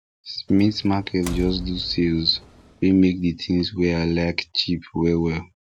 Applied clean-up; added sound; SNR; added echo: none; Door; 14 dB; none.